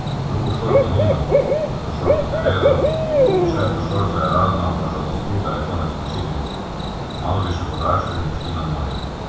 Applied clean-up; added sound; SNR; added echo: none; Cricket / Bird; -3 dB; reverberation time 0.7 s.